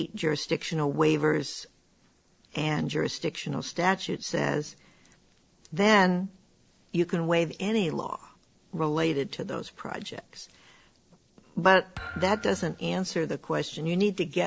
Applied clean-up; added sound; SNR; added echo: neural separator model SepFormer DNS4.